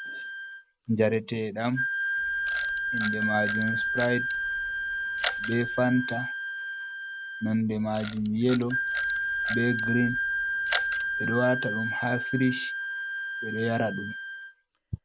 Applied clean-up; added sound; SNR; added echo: none; Wind instrument, woodwind instrument + Camera; 1 dB; none.